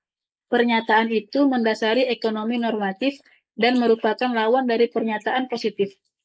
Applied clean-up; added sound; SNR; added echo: neural mask model Resemble Enhance denoiser.